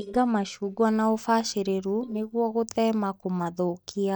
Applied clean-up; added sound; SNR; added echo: neural mask model DeepFilterNet 3.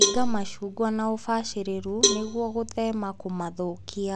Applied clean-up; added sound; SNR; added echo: none; Cowbell; 3 dB; none.